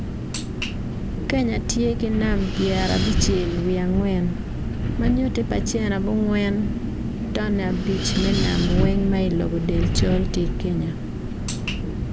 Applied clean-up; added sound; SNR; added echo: none; Wind; 0 dB; none.